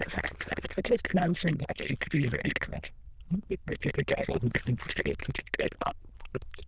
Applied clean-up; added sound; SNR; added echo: neural diffusion model UNIVERSE++.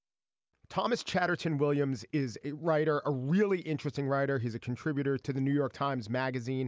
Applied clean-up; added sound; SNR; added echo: none; none; none; none.